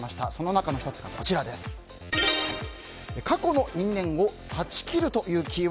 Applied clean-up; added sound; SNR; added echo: none; none; none; none.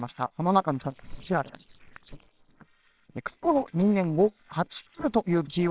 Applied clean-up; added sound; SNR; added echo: neural separator model SepFormer WHAMR!.